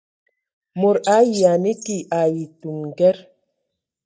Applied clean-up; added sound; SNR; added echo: neural mask model DeepFilterNet 3.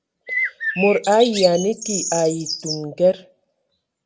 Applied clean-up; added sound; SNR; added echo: none; Bird; 6 dB; none.